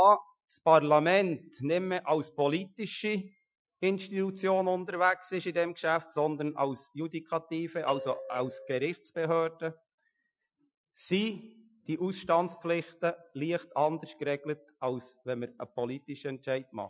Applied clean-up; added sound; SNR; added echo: classical method Wiener filter.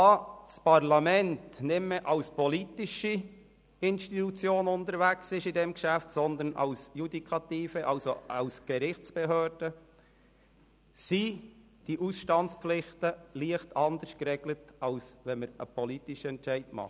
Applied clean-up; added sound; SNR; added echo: none; none; none; none.